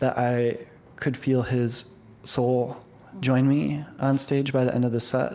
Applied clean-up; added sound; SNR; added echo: none; none; none; none.